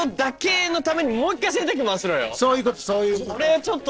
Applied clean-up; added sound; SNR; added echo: neural separator model SepFormer DNS4.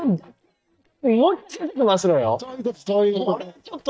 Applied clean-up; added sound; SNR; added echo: neural mask model DeepFilterNet 3.